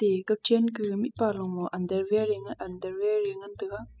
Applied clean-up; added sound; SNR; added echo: classical method spectral subtraction.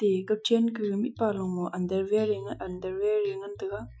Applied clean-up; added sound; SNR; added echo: classical method Wiener filter.